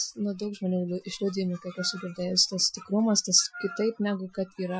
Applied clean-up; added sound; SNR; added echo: classical method Wiener filter.